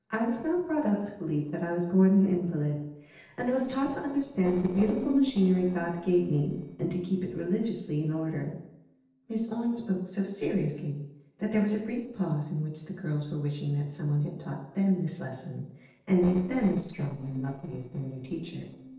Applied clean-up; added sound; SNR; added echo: neural separator model SepFormer DNS4.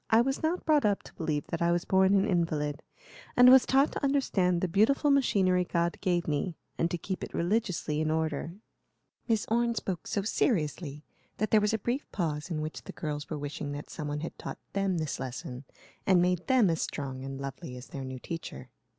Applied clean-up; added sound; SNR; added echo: none; none; none; none.